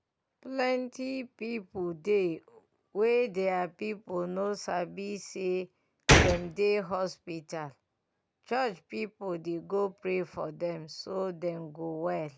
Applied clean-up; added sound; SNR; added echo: none; Gunshot, gunfire; -5 dB; none.